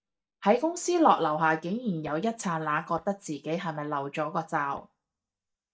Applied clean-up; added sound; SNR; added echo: neural mask model DeepFilterNet 3.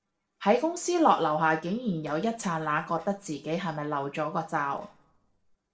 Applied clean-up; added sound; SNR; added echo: neural separator model SepFormer DNS4.